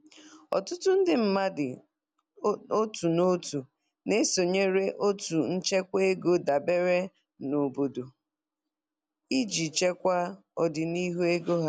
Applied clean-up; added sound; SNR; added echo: none; none; none; none.